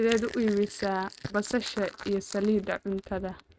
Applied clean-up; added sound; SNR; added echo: neural mask model RNNoise.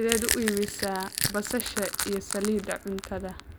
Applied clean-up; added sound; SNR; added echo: none; Crack / Crushing; 3 dB; none.